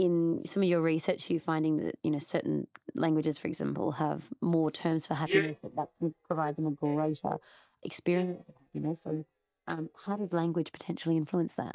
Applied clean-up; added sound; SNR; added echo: neural mask model DeepFilterNet 3.